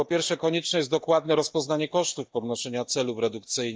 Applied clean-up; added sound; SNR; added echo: neural mask model DeepFilterNet 3.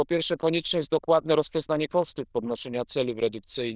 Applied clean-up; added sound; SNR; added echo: neural diffusion model UNIVERSE++.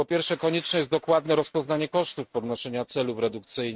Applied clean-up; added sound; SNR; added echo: neural mask model RNNoise.